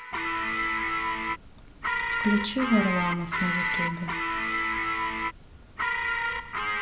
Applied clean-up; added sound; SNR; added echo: none; Guitar; -3 dB; none.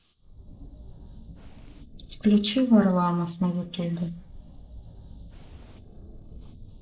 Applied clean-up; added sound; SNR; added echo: neural mask model Resemble Enhance denoiser.